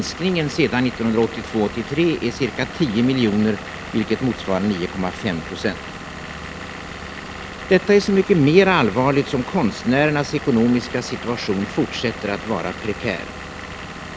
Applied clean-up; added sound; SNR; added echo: none; Engine / Vehicle; 12 dB; none.